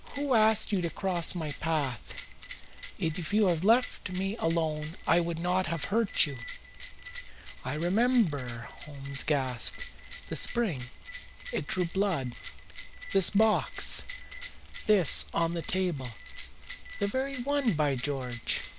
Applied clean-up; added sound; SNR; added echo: none; Bell; 1 dB; none.